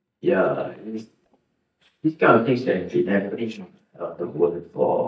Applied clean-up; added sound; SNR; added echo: neural mask model DeepFilterNet 3.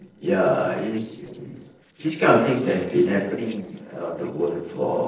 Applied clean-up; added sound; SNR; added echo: neural separator model SepFormer DNS4.